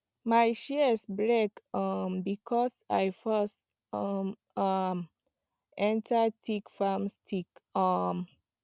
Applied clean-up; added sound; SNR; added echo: none; none; none; none.